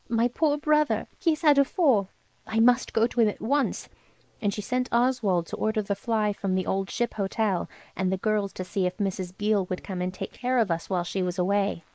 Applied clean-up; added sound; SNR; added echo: neural mask model Resemble Enhance denoiser.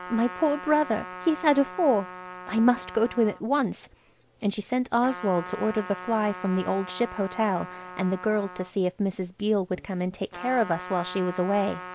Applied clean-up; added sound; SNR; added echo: none; Trumpet; 14 dB; none.